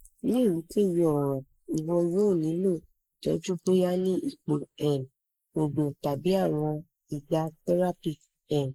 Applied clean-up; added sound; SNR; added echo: neural mask model Resemble Enhance denoiser.